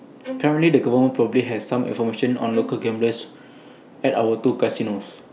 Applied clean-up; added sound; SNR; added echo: none; Bowed string instrument; 14 dB; none.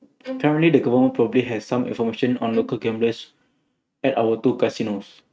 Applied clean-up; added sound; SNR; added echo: neural mask model RNNoise.